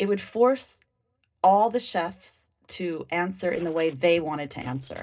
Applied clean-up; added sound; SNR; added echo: neural separator model SepFormer DNS4.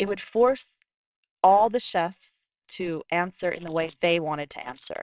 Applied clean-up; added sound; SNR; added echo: neural separator model SepFormer WHAMR!.